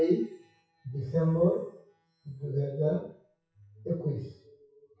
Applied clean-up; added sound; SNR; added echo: classical method WPE with log-MMSE.